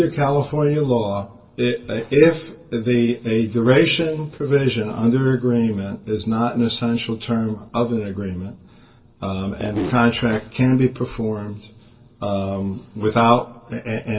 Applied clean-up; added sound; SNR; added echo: neural separator model SepFormer DNS4.